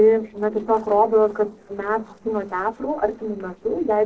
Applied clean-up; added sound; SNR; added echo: neural separator model SepFormer DNS4.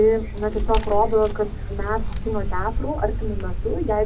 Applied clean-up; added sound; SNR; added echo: none; Vehicle; 1 dB; reverberation time 0.4 s.